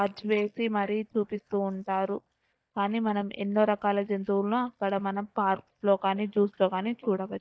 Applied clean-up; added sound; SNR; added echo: neural mask model DeepFilterNet 3.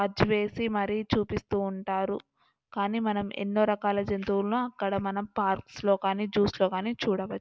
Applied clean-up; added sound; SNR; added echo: none; none; none; none.